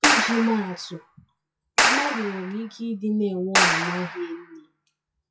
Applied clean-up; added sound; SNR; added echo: classical method WPE with log-MMSE.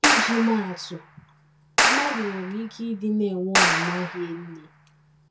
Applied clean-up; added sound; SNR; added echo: none; Clapping; -3 dB; reverberation time 0.2 s.